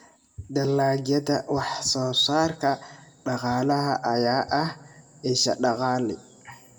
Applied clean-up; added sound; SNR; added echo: none; none; none; reverberation time 0.3 s.